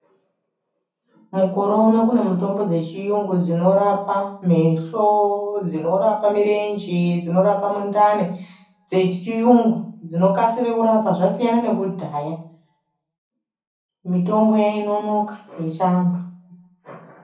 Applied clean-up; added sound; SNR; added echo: none; none; none; reverberation time 0.6 s.